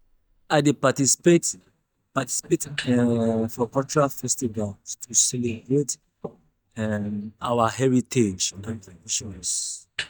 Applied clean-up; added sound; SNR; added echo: neural mask model DeepFilterNet 3.